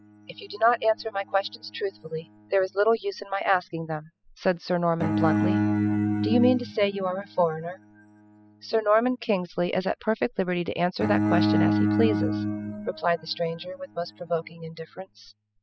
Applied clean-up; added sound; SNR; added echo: classical method spectral subtraction.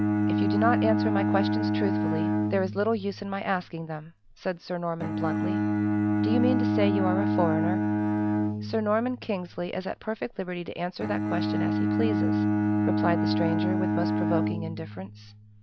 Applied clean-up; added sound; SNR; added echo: none; Bowed string instrument; -4 dB; none.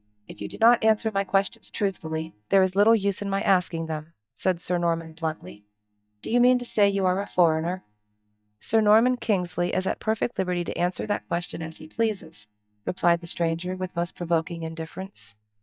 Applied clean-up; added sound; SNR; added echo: neural mask model DeepFilterNet 3.